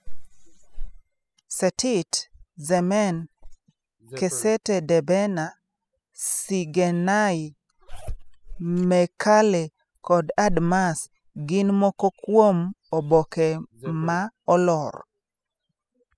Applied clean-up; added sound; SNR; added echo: classical method spectral subtraction.